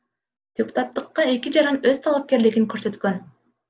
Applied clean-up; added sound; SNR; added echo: none; none; none; none.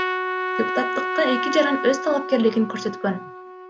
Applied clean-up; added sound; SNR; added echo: none; Trumpet; 4 dB; none.